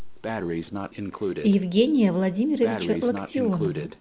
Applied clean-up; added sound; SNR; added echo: none; Breathing; 7 dB; none.